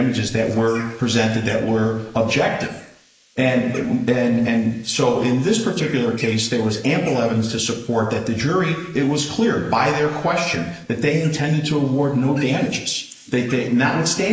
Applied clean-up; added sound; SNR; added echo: neural mask model Resemble Enhance denoiser.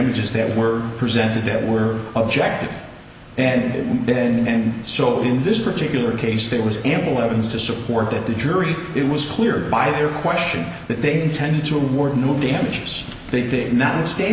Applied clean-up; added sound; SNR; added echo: none; none; none; none.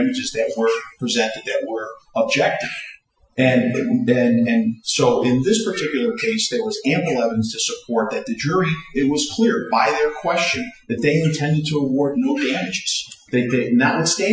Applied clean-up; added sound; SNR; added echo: classical method Wiener filter.